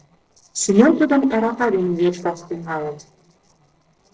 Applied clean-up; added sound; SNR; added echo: neural separator model SepFormer DNS4.